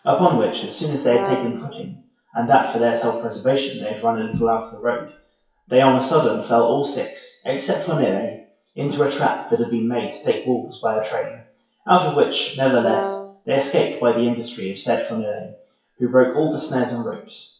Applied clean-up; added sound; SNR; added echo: classical method WPE with log-MMSE.